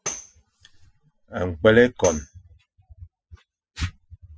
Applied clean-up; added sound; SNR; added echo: classical method spectral subtraction.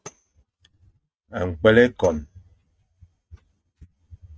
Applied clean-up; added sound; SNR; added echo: neural mask model RNNoise.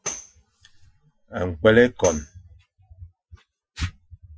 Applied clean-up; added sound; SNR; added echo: classical method Wiener filter.